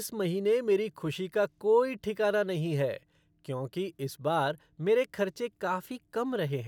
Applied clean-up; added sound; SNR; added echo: none; none; none; none.